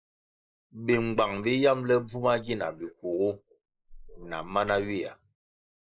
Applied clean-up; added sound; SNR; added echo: neural mask model Resemble Enhance denoiser.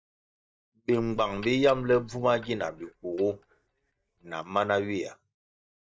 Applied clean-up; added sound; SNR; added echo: neural mask model DeepFilterNet 3.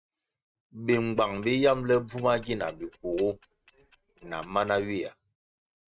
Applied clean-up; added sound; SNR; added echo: neural mask model RNNoise.